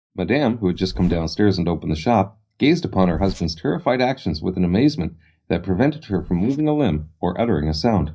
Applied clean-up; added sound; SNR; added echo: neural mask model DeepFilterNet 3.